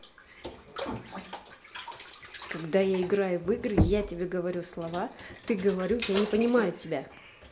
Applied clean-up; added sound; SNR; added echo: none; Knock; 3 dB; none.